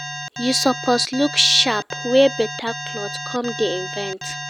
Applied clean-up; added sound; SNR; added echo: none; Alarm; 10 dB; none.